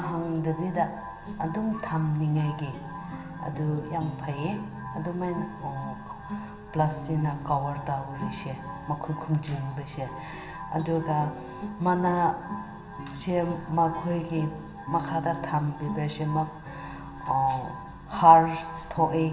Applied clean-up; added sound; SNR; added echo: none; Guitar; 12 dB; reverberation time 1.6 s.